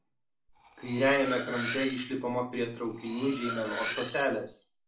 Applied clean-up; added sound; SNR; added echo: none; Cutlery, silverware; 7 dB; reverberation time 0.3 s.